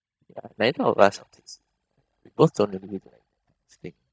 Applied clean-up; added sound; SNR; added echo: neural mask model DeepFilterNet 3.